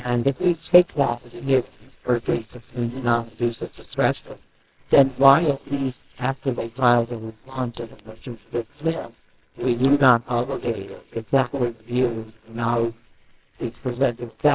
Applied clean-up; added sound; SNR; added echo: neural separator model SepFormer WHAMR!.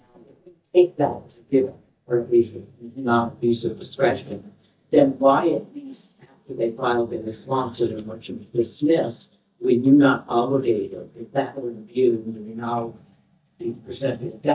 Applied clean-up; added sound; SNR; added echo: neural mask model DeepFilterNet 3.